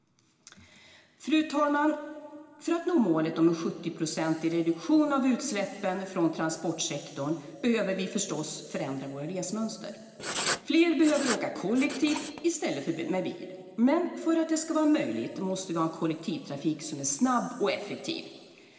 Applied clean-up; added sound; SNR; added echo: none; Writing; 7 dB; reverberation time 2.0 s.